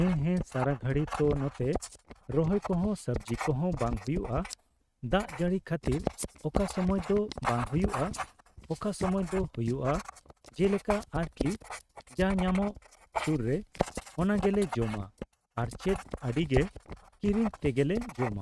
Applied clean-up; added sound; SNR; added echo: neural mask model RNNoise.